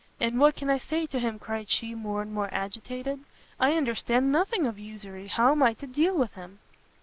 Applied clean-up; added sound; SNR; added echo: none; none; none; none.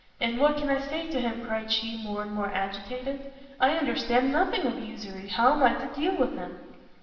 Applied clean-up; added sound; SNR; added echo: none; none; none; reverberation time 1.4 s.